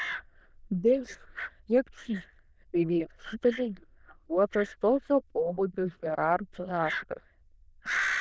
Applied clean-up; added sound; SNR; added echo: neural diffusion model UNIVERSE++.